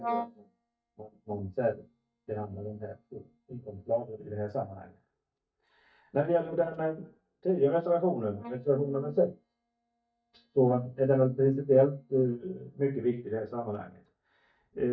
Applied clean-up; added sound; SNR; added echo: neural mask model DeepFilterNet 3.